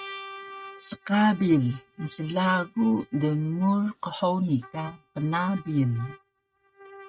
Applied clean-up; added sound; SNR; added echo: neural mask model RNNoise.